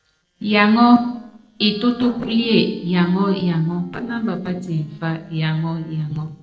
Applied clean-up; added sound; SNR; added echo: neural separator model SepFormer DNS4.